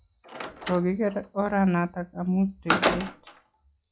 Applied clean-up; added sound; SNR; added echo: classical method log-MMSE.